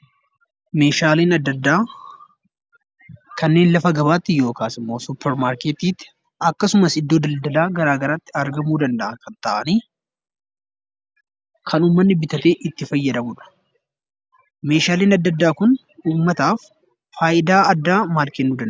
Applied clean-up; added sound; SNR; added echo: none; none; none; none.